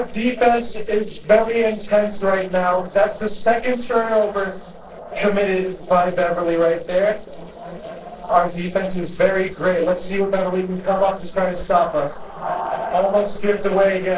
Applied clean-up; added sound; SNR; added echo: neural separator model SepFormer DNS4.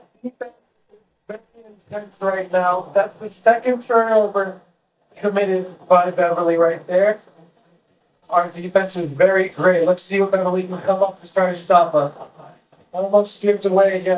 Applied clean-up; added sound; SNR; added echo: neural mask model DeepFilterNet 3.